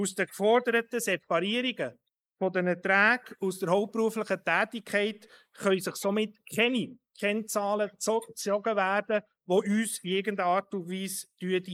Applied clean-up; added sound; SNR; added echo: neural mask model Resemble Enhance denoiser.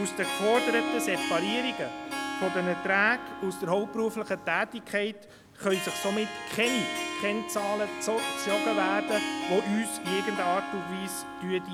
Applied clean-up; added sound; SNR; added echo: none; Harp; 4 dB; none.